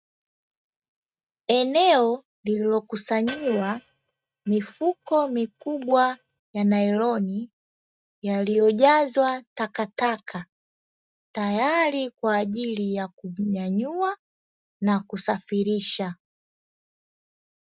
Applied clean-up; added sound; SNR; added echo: neural mask model RNNoise.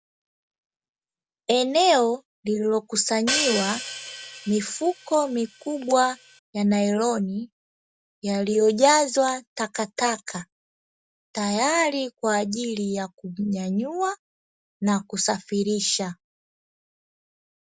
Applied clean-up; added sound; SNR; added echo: none; Hi-hat; 7 dB; none.